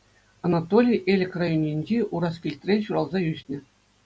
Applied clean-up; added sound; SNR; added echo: none; none; none; none.